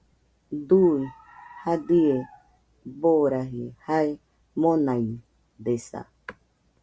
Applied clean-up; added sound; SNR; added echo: none; none; none; none.